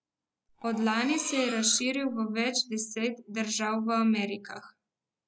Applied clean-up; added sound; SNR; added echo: none; Cutlery, silverware; 13 dB; none.